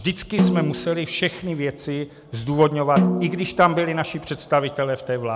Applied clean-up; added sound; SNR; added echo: none; Snare drum; 3 dB; none.